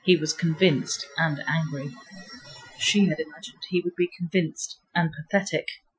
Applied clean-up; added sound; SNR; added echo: classical method Wiener filter.